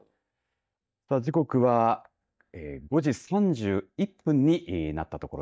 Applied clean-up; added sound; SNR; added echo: neural mask model DeepFilterNet 3.